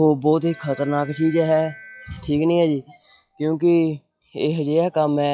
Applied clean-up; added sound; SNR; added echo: classical method log-MMSE.